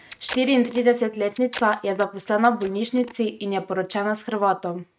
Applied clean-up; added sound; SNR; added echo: neural mask model RNNoise.